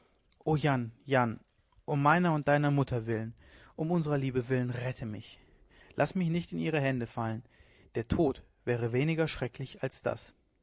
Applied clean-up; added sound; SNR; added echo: none; none; none; none.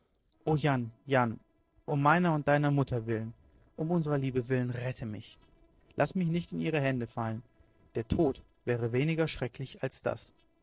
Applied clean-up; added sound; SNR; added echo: neural separator model SepFormer DNS4.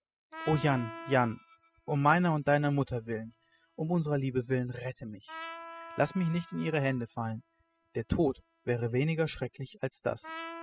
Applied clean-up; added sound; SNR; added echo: classical method spectral subtraction.